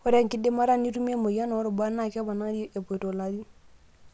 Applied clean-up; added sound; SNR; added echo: none; none; none; none.